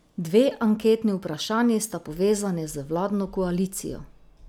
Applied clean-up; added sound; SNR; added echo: none; none; none; none.